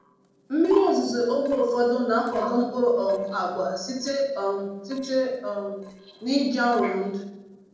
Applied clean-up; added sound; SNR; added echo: neural separator model SepFormer DNS4.